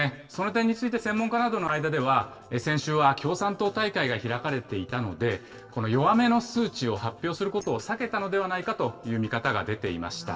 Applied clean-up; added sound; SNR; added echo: neural separator model SepFormer DNS4.